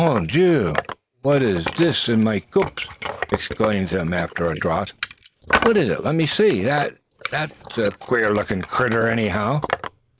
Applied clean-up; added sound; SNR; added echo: neural mask model Resemble Enhance denoiser.